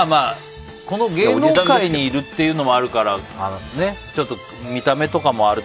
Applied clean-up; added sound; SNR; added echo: none; Hammer / Chink, clink; 18 dB; none.